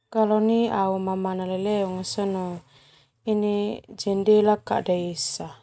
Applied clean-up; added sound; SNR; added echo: none; none; none; none.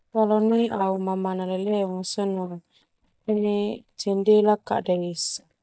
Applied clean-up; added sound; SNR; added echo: neural mask model DeepFilterNet 3.